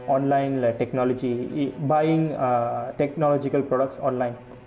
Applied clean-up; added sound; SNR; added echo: none; Bowed string instrument; 20 dB; none.